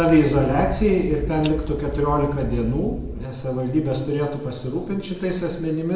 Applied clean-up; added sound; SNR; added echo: none; Scissors; 8 dB; reverberation time 1.0 s.